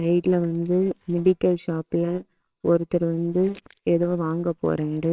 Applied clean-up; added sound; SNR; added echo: neural separator model SepFormer WHAMR!.